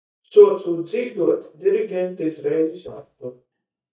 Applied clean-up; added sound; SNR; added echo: neural mask model DeepFilterNet 3.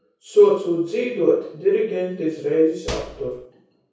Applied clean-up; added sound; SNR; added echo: none; Microwave oven; 12 dB; reverberation time 0.6 s.